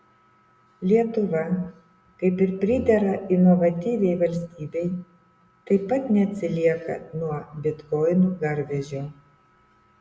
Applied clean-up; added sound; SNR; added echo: none; Brass instrument; 16 dB; none.